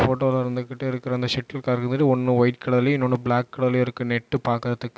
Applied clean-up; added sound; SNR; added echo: none; none; none; none.